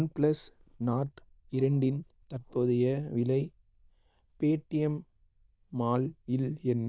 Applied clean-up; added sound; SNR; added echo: neural diffusion model UNIVERSE++.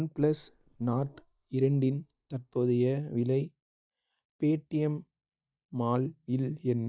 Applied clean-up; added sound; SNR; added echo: neural mask model DeepFilterNet 3.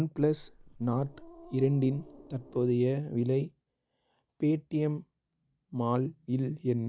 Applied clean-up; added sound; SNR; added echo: none; Growling; 20 dB; none.